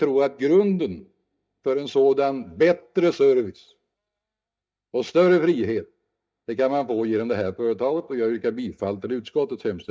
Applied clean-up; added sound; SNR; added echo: neural mask model DeepFilterNet 3.